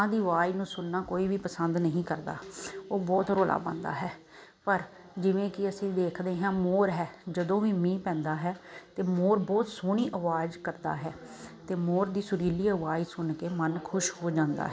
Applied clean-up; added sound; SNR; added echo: none; none; none; none.